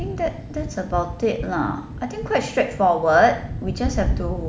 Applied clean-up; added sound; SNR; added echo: none; Thunder; 7 dB; none.